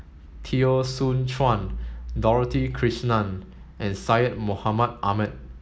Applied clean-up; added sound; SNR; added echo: none; none; none; none.